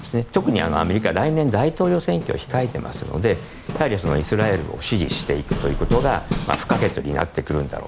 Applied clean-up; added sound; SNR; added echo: none; Hammer; 8 dB; none.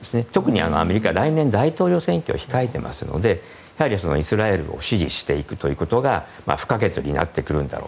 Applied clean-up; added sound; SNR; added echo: none; none; none; none.